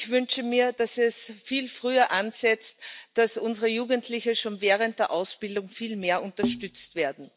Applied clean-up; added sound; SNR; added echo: none; none; none; none.